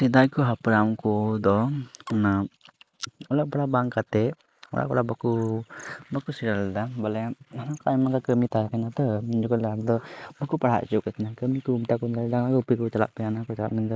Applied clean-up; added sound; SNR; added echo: neural mask model Resemble Enhance denoiser.